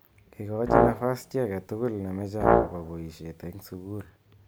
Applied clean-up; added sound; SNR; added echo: none; Brass instrument; -4 dB; none.